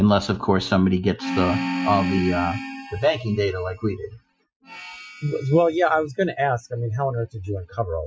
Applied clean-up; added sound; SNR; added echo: classical method Wiener filter.